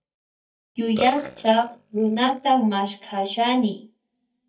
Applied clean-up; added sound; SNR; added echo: neural mask model DeepFilterNet 3.